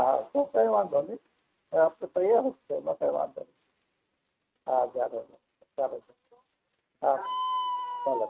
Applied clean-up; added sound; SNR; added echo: neural mask model RNNoise.